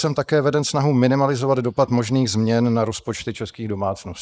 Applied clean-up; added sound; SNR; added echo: neural mask model Resemble Enhance denoiser.